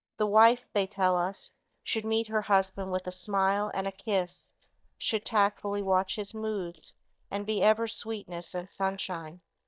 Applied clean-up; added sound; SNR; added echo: neural mask model DeepFilterNet 3.